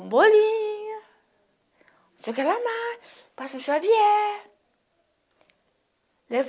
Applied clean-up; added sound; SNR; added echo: none; none; none; none.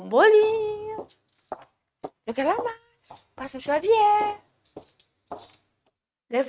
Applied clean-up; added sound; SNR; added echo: neural mask model RNNoise.